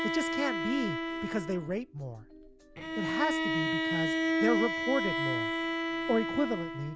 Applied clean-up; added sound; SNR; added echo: none; Bowed string instrument; -2 dB; none.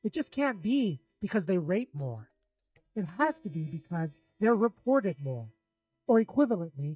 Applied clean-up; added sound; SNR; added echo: neural mask model DeepFilterNet 3.